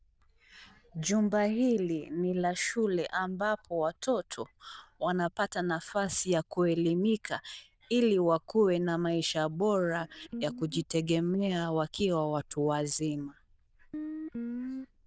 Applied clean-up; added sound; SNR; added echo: neural diffusion model UNIVERSE++.